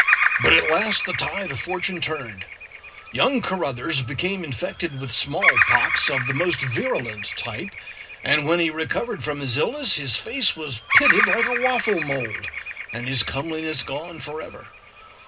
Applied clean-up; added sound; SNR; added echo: none; Bird vocalization, bird call, bird song; 2 dB; reverberation time 0.2 s.